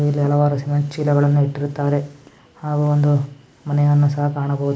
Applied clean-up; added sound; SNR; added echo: none; none; none; none.